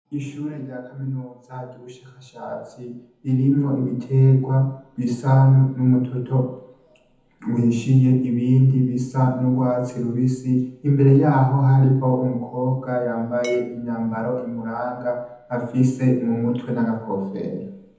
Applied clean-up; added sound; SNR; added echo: none; Glass; 17 dB; reverberation time 1.0 s.